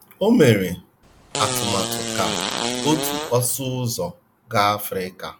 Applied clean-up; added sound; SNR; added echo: none; Fart; 4 dB; none.